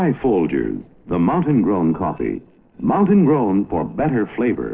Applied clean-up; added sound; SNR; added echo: neural separator model SepFormer DNS4.